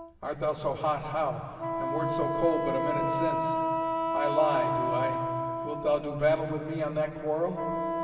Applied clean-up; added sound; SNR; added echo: none; Wind instrument, woodwind instrument; 1 dB; reverberation time 2.6 s.